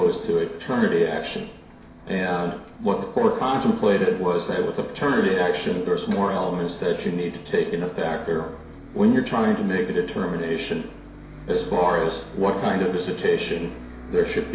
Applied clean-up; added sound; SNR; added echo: none; Bus; 18 dB; reverberation time 0.7 s.